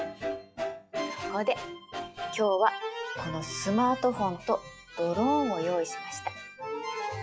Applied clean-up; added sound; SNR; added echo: classical method log-MMSE.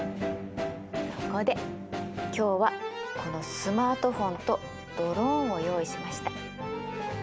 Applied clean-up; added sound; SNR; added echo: none; none; none; none.